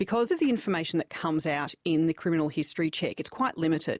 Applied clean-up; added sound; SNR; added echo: none; none; none; none.